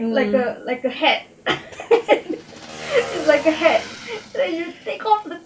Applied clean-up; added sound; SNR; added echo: none; Motorcycle / Engine; 16 dB; none.